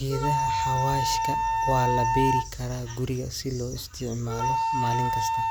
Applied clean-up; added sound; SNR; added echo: none; Wind instrument, woodwind instrument; -2 dB; none.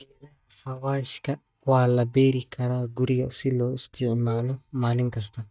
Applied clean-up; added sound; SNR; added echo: neural mask model DeepFilterNet 3.